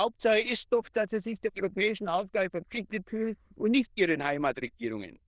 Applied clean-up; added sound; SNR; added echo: neural diffusion model UNIVERSE++.